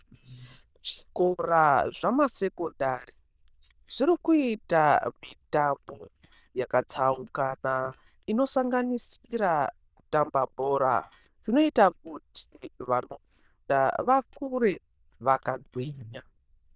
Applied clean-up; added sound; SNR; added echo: neural diffusion model UNIVERSE++.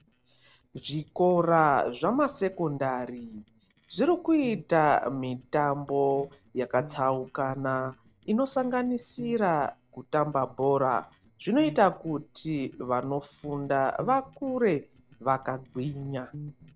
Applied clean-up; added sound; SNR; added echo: neural separator model SepFormer DNS4.